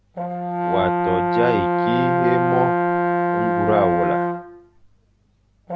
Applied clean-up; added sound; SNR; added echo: none; Brass instrument; -4 dB; none.